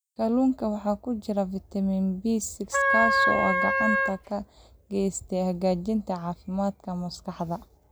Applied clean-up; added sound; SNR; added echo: none; Wind instrument, woodwind instrument; -4 dB; none.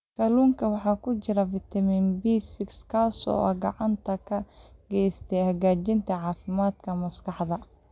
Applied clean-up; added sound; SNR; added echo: none; none; none; none.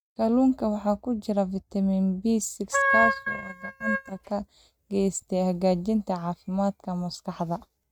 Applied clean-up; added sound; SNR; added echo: neural mask model RNNoise.